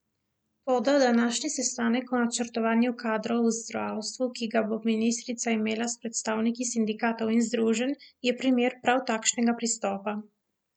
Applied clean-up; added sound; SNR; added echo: none; none; none; none.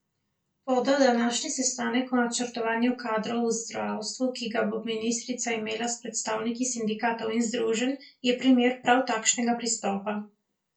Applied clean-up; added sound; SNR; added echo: none; none; none; reverberation time 0.2 s.